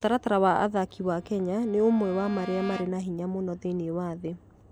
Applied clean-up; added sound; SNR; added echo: none; Bowed string instrument; 18 dB; none.